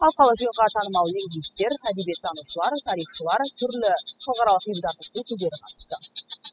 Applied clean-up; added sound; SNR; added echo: classical method spectral subtraction.